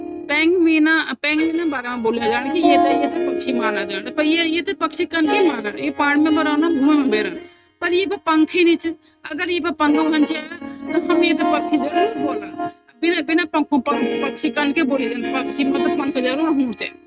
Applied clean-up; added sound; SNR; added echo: neural mask model RNNoise.